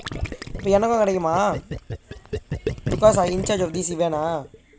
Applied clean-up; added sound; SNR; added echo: none; Gurgling; 9 dB; none.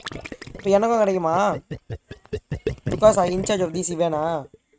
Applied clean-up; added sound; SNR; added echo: neural mask model RNNoise.